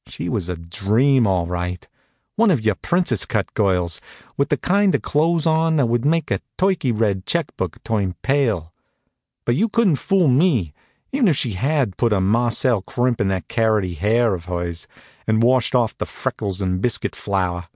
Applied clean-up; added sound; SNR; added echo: none; none; none; none.